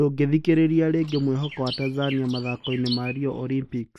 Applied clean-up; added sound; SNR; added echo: neural mask model Resemble Enhance denoiser.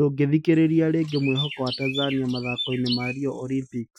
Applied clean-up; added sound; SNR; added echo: classical method Wiener filter.